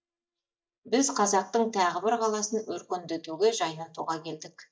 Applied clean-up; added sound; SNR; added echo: neural mask model DeepFilterNet 3.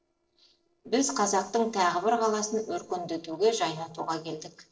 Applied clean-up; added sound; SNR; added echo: neural separator model SepFormer DNS4.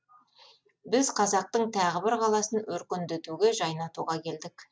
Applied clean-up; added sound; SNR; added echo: none; none; none; none.